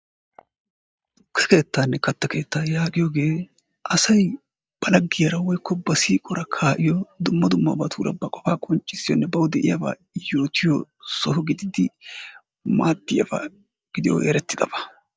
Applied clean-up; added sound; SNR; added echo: neural mask model DeepFilterNet 3.